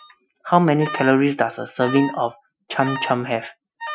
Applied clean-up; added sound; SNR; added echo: classical method Wiener filter.